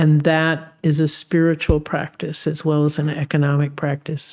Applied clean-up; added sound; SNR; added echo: neural mask model RNNoise.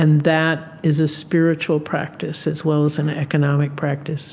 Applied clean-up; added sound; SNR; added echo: none; none; none; none.